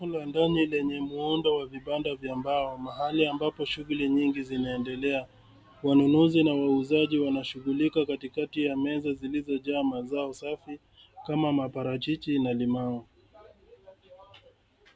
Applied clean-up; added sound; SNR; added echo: none; none; none; none.